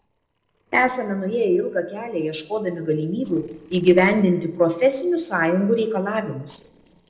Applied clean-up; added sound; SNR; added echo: neural separator model SepFormer DNS4.